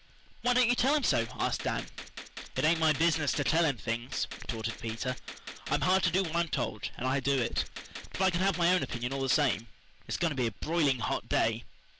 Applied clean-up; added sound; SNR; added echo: none; Gunshot, gunfire; 14 dB; none.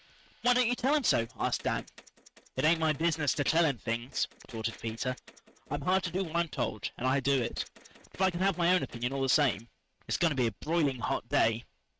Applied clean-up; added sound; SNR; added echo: neural mask model RNNoise.